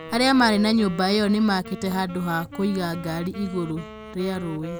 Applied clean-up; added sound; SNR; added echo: none; Wind instrument, woodwind instrument; 15 dB; none.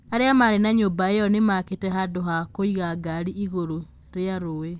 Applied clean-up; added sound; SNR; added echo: none; none; none; none.